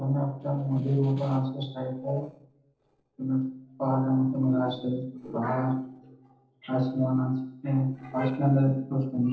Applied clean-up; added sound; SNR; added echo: neural separator model SepFormer DNS4.